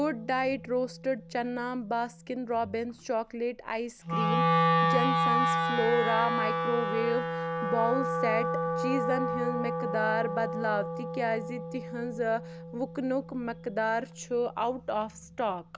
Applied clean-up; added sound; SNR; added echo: none; Wind instrument, woodwind instrument; 0 dB; none.